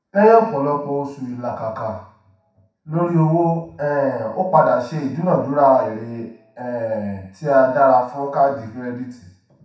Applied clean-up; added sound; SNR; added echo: none; none; none; reverberation time 0.7 s.